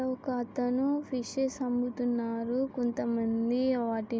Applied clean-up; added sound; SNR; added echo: none; none; none; none.